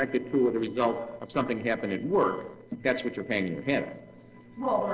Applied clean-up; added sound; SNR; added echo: neural separator model SepFormer DNS4.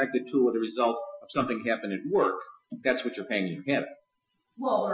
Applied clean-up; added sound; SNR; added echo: classical method Wiener filter.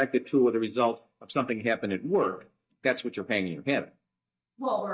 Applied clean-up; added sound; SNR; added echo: neural mask model DeepFilterNet 3.